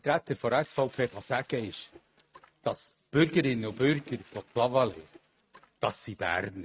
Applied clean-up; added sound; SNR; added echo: neural mask model RNNoise.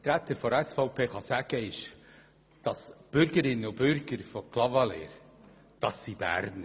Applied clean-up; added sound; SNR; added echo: none; none; none; none.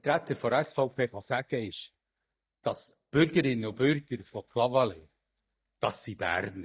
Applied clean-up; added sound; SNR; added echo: neural mask model DeepFilterNet 3.